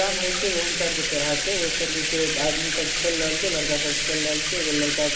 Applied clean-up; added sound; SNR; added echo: none; Bathtub (filling or washing); -3 dB; reverberation time 2.4 s.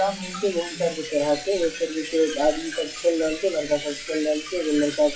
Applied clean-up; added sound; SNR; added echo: classical method WPE with log-MMSE.